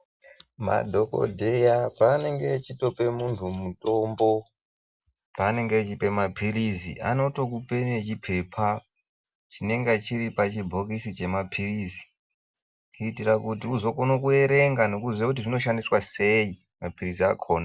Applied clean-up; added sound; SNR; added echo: none; none; none; none.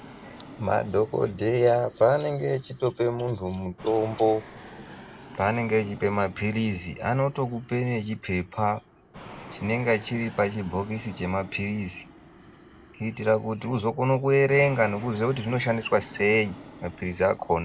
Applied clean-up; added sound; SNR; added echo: none; Fixed-wing aircraft, airplane; 20 dB; none.